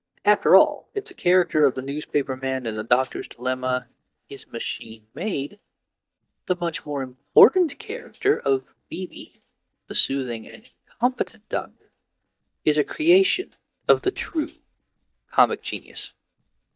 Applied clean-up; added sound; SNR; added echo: neural mask model DeepFilterNet 3.